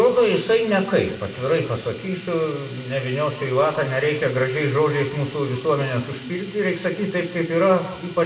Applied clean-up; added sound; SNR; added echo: none; Domestic sounds, home sounds; 17 dB; reverberation time 0.8 s.